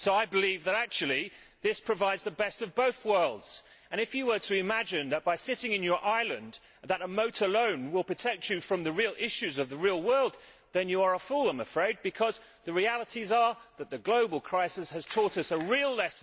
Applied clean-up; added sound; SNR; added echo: none; none; none; none.